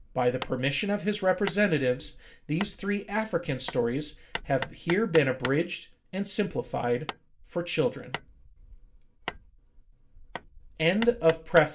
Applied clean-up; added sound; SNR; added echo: none; Hammer; 14 dB; reverberation time 0.3 s.